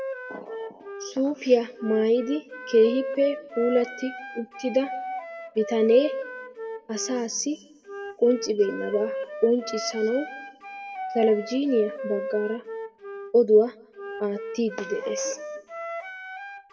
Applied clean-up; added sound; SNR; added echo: none; Wind instrument, woodwind instrument; 10 dB; reverberation time 1.2 s.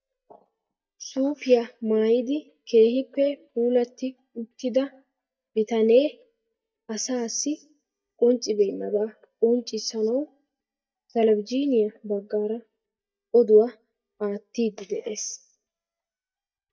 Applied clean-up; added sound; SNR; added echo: neural mask model DeepFilterNet 3.